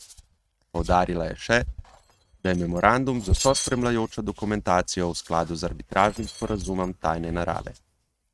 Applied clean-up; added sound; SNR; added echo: neural mask model RNNoise.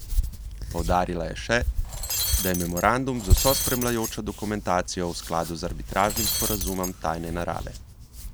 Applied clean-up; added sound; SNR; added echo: none; Shatter + Hands; 1 dB; none.